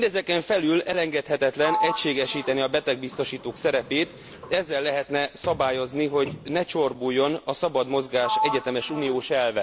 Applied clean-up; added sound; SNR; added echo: none; Sliding door; 10 dB; none.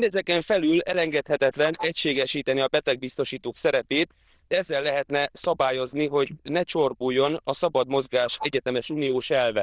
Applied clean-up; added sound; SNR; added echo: neural diffusion model UNIVERSE++.